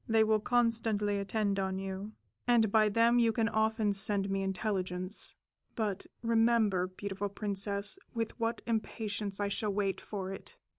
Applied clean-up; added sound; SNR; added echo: none; none; none; none.